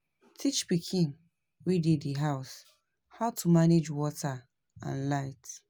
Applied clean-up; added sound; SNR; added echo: none; none; none; none.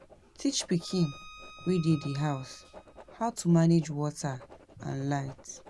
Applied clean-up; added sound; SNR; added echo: none; Writing + Bowed string instrument; 20 dB; none.